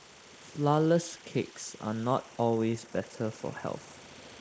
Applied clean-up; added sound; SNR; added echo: neural mask model Resemble Enhance denoiser.